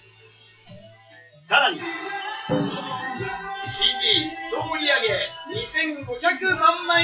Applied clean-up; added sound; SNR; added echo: classical method WPE with log-MMSE.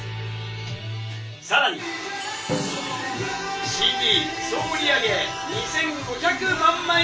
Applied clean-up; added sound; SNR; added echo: none; Drum; 15 dB; reverberation time 0.2 s.